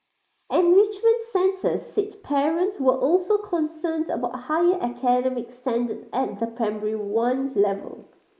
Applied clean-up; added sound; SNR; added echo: neural mask model Resemble Enhance denoiser.